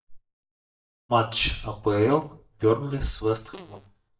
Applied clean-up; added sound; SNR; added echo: neural mask model DeepFilterNet 3.